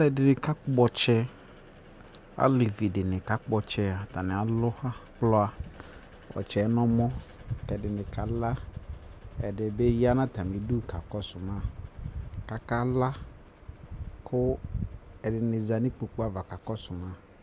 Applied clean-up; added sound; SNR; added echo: none; none; none; none.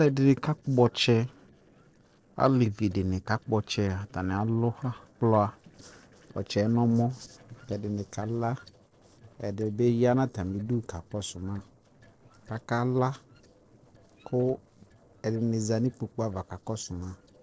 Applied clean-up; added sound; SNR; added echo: neural separator model SepFormer DNS4.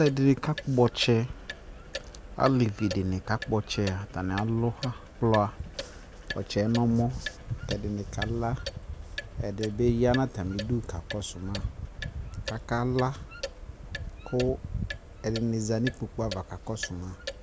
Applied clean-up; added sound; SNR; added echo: none; Clock; 13 dB; none.